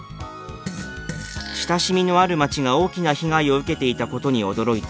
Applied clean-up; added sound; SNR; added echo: none; Fart; 15 dB; none.